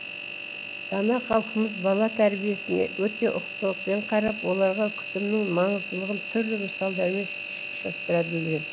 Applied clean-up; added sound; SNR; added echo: none; Engine; 8 dB; none.